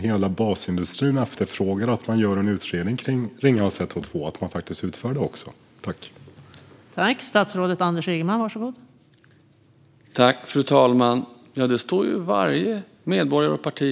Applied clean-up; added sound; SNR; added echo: none; none; none; none.